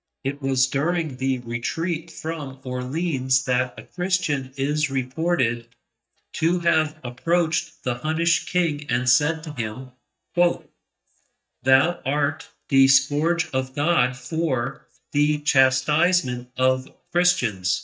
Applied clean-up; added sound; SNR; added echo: neural mask model DeepFilterNet 3.